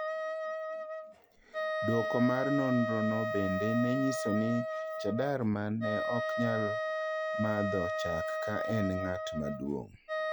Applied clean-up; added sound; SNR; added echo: none; Wind instrument, woodwind instrument; 1 dB; none.